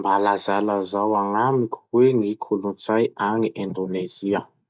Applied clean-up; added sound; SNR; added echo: none; none; none; none.